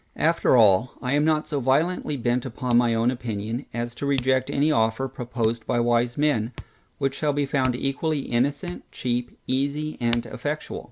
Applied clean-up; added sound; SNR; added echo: none; Hands; 18 dB; none.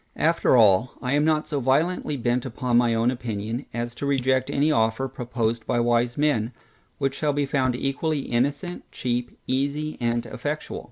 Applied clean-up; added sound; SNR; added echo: neural mask model Resemble Enhance denoiser.